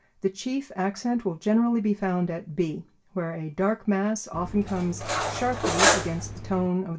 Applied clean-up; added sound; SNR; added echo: none; Cutlery, silverware; 0 dB; reverberation time 0.2 s.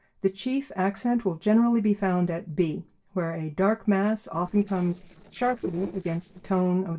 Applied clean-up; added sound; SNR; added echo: neural separator model SepFormer DNS4.